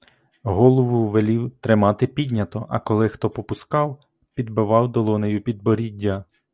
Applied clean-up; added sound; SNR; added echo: none; none; none; none.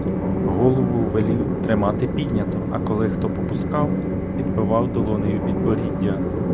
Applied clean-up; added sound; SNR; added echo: none; Train; -2 dB; none.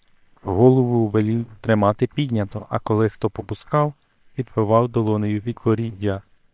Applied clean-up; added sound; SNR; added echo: neural separator model SepFormer WHAM!.